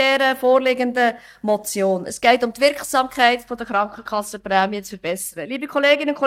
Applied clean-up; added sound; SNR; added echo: neural mask model DeepFilterNet 3.